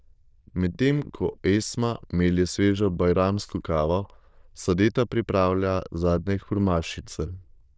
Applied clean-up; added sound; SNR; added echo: neural diffusion model UNIVERSE++.